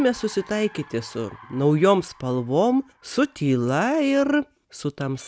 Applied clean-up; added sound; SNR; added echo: none; none; none; none.